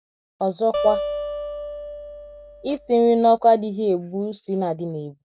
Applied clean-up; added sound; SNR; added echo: none; Acoustic guitar; 8 dB; none.